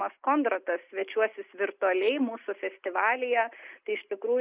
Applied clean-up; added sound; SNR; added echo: neural mask model Resemble Enhance denoiser.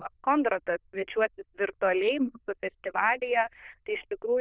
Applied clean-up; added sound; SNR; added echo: neural diffusion model UNIVERSE++.